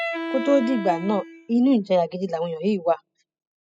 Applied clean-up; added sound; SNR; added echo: classical method spectral subtraction.